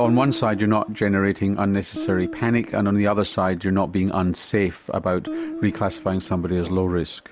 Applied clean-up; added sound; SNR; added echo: none; Guitar; 12 dB; none.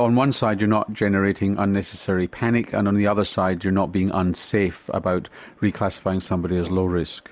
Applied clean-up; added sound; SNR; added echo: none; none; none; none.